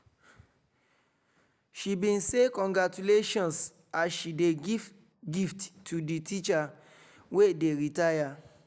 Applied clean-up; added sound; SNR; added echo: none; none; none; none.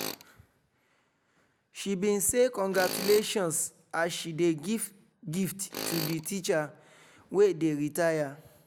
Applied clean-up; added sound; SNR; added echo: none; Tools; 13 dB; none.